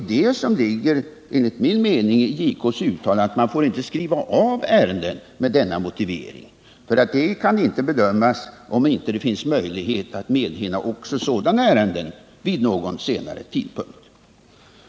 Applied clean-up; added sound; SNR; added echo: none; none; none; none.